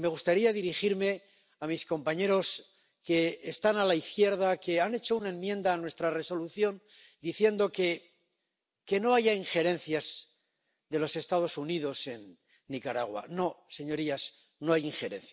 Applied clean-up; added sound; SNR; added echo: none; none; none; none.